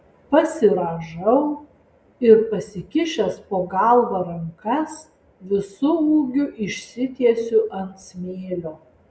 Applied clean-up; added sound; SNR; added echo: none; none; none; none.